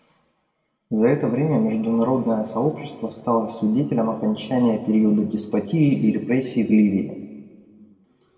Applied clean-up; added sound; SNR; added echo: none; none; none; reverberation time 1.1 s.